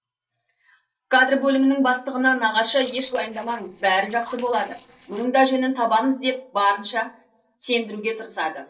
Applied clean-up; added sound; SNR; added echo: neural separator model SepFormer DNS4.